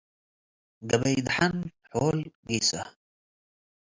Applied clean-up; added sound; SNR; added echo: none; none; none; none.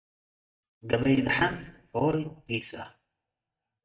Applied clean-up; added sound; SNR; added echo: neural mask model DeepFilterNet 3.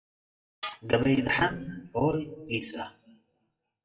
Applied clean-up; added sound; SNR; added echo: classical method WPE with log-MMSE.